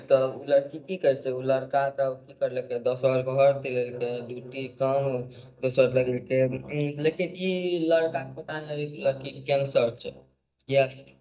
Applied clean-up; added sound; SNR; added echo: neural mask model DeepFilterNet 3.